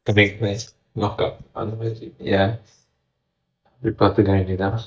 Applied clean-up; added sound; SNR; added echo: neural mask model DeepFilterNet 3.